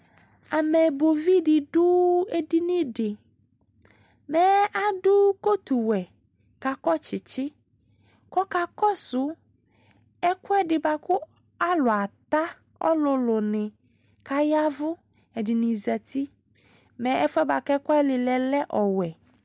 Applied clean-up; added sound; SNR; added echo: none; none; none; none.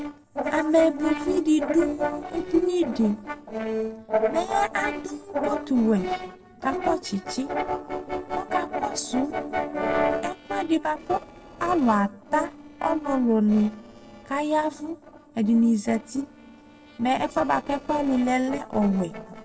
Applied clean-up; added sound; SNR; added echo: neural separator model SepFormer DNS4.